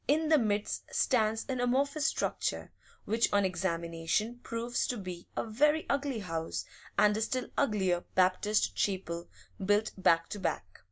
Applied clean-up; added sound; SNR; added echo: none; none; none; none.